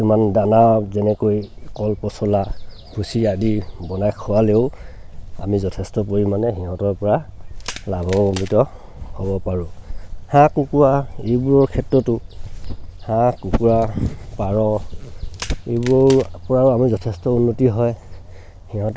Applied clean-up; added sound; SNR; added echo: none; Crack; 18 dB; none.